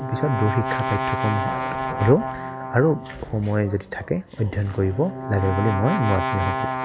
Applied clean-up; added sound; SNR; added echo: none; Brass instrument; 5 dB; none.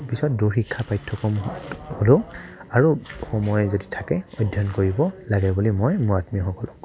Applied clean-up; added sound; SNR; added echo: none; none; none; none.